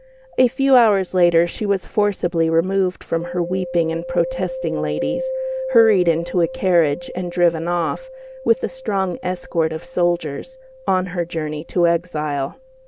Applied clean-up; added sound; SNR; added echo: none; Mallet percussion; 12 dB; none.